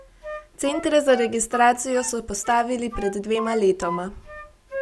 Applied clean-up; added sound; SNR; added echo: none; Wind instrument, woodwind instrument; 13 dB; none.